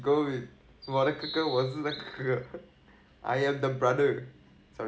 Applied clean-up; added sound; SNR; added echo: none; Bird vocalization, bird call, bird song; 13 dB; none.